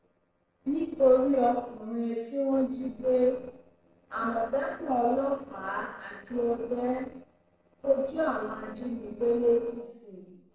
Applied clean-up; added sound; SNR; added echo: neural separator model SepFormer DNS4.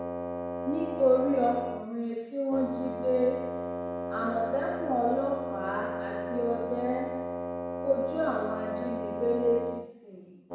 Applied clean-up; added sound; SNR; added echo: none; Wind instrument, woodwind instrument; 4 dB; reverberation time 1.1 s.